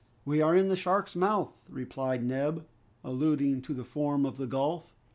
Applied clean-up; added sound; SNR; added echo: none; none; none; none.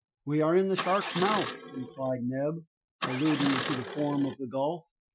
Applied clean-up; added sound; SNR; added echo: classical method Wiener filter.